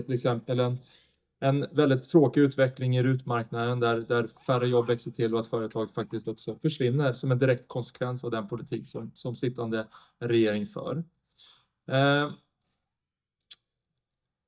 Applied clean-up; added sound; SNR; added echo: neural mask model DeepFilterNet 3.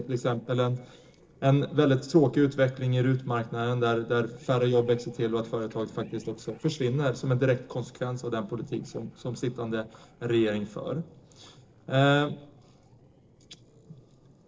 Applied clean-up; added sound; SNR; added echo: neural separator model SepFormer DNS4.